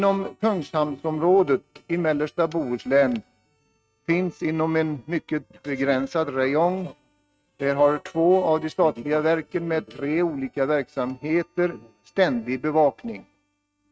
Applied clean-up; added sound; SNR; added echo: neural mask model RNNoise.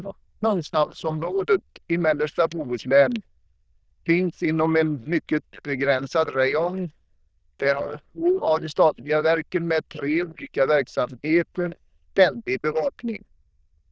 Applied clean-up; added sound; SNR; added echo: neural diffusion model UNIVERSE++.